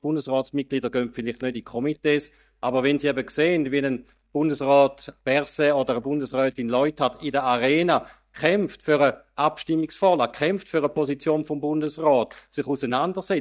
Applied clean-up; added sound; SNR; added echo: neural mask model DeepFilterNet 3.